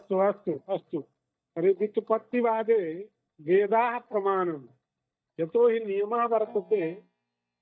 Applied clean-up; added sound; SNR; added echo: neural mask model DeepFilterNet 3.